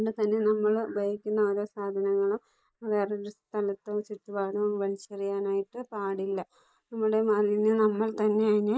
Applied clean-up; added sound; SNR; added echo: neural mask model Resemble Enhance denoiser.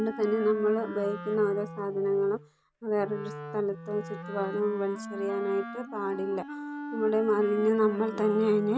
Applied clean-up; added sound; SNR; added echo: none; Wind instrument, woodwind instrument; 11 dB; none.